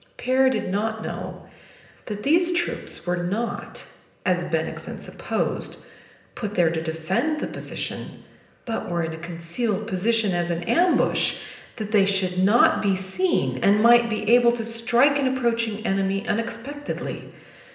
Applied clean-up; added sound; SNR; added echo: none; none; none; reverberation time 0.9 s.